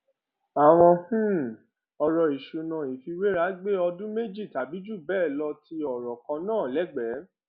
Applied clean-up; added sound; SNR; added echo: none; none; none; none.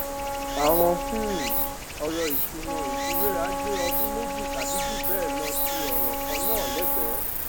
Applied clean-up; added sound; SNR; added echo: none; Wind instrument, woodwind instrument + Stream; -4 dB; none.